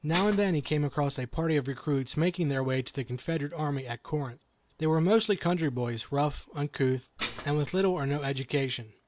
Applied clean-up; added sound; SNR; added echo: none; Dishes, pots, and pans; 10 dB; none.